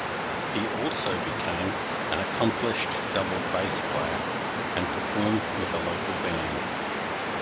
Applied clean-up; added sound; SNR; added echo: none; Waves, surf; -3 dB; none.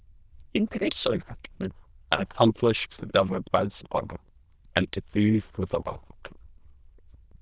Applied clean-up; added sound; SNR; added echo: neural diffusion model UNIVERSE++.